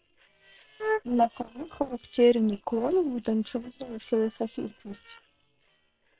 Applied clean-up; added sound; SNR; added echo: neural separator model SepFormer WHAM!.